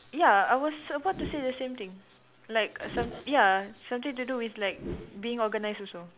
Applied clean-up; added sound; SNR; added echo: none; Whoosh, swoosh, swish; 15 dB; none.